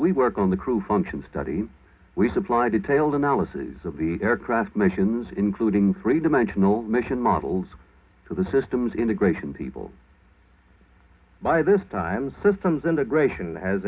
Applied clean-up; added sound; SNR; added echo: none; none; none; reverberation time 0.3 s.